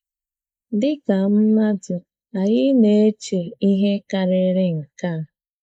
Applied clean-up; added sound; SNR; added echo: neural mask model Resemble Enhance denoiser.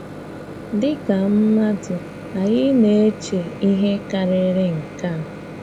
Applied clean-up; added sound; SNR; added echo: none; Microwave oven; 13 dB; none.